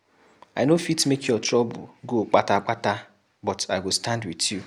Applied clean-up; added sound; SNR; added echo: none; none; none; none.